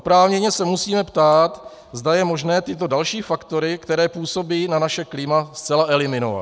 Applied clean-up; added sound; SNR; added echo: none; none; none; none.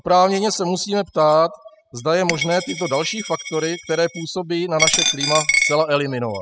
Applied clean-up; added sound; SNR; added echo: classical method spectral subtraction.